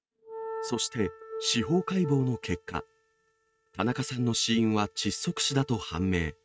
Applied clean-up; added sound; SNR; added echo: neural mask model RNNoise.